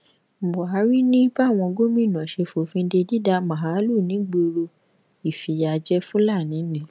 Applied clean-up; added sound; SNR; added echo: none; none; none; none.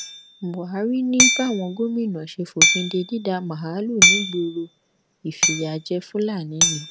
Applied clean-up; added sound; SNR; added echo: none; Hammer; -2 dB; none.